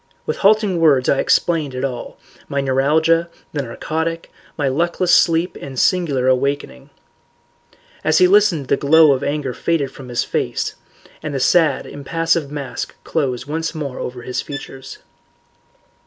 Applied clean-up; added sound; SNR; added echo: none; Bowed string instrument; 17 dB; none.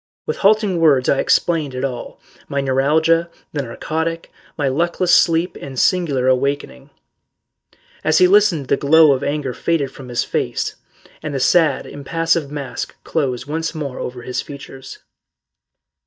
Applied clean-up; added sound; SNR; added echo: neural mask model DeepFilterNet 3.